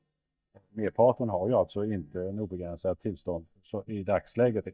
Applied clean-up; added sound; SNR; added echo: neural mask model DeepFilterNet 3.